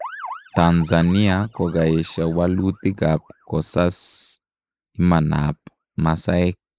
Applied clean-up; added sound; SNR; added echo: neural mask model Resemble Enhance denoiser.